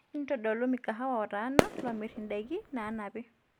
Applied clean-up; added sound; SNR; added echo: none; Fireworks; -2 dB; none.